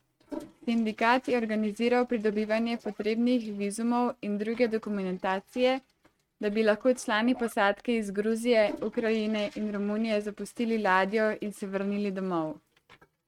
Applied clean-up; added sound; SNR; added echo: neural mask model RNNoise.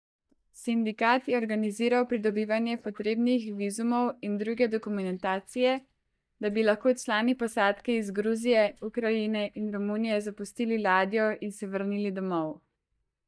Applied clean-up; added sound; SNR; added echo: neural mask model DeepFilterNet 3.